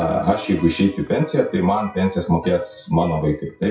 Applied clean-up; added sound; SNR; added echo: classical method WPE with log-MMSE.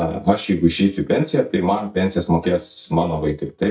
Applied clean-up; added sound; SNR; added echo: neural mask model DeepFilterNet 3.